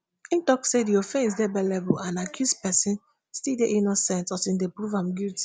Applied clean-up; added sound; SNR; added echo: none; none; none; none.